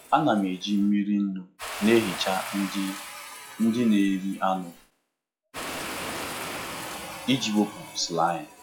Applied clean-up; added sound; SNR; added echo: classical method log-MMSE.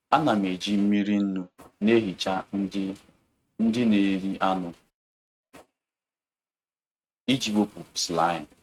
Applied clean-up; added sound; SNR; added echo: neural mask model RNNoise.